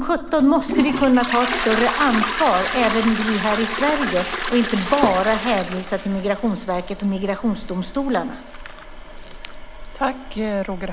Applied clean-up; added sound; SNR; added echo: none; Toilet flush; 6 dB; none.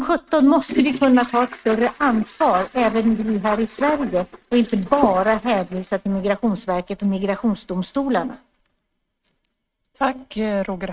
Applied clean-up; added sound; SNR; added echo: neural mask model RNNoise.